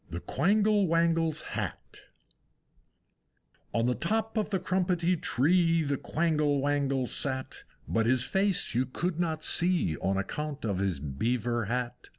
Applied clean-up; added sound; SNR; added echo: none; none; none; none.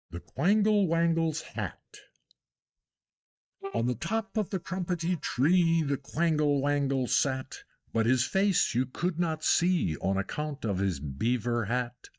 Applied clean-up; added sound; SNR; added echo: neural mask model DeepFilterNet 3.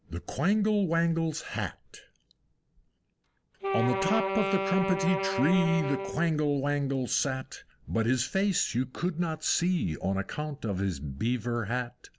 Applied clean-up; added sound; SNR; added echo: none; Wind instrument, woodwind instrument; 3 dB; none.